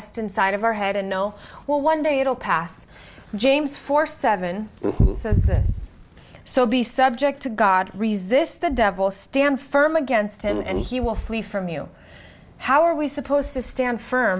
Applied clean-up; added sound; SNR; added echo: none; none; none; none.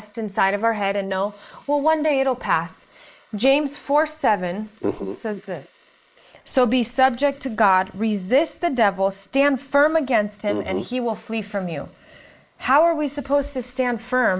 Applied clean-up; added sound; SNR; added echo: neural mask model Resemble Enhance denoiser.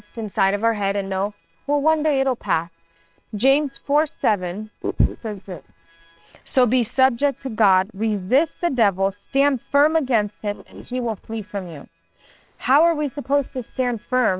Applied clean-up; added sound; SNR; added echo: neural separator model SepFormer WHAM!.